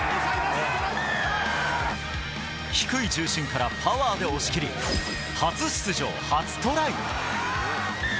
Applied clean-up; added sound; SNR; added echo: none; none; none; none.